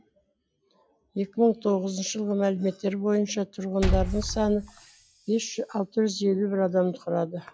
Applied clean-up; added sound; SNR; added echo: classical method log-MMSE.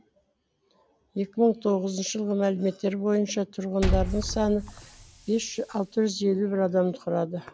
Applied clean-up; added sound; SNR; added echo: none; Liquid; 6 dB; none.